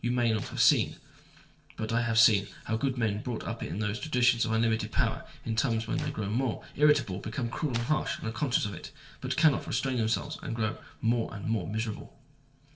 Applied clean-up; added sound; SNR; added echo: neural separator model SepFormer DNS4.